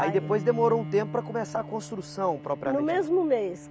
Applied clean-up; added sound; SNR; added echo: none; Bowed string instrument; 12 dB; none.